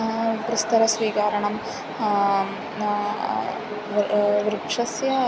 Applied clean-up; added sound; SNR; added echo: none; none; none; none.